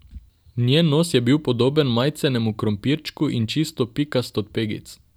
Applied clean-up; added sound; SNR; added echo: none; none; none; none.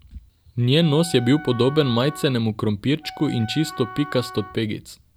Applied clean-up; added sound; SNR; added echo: none; Wind instrument, woodwind instrument; 16 dB; none.